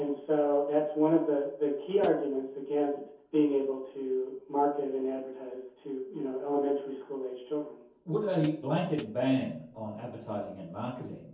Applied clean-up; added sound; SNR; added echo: none; Hi-hat; 15 dB; reverberation time 0.6 s.